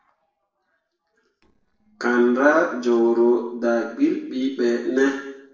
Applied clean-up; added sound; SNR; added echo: neural separator model SepFormer DNS4.